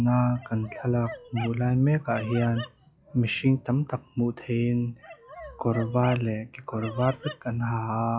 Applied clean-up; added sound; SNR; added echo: classical method log-MMSE.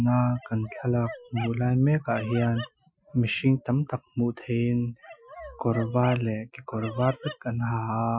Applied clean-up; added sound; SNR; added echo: classical method Wiener filter.